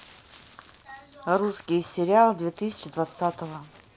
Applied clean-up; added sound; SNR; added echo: none; none; none; none.